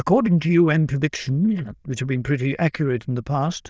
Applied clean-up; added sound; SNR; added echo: neural diffusion model UNIVERSE++.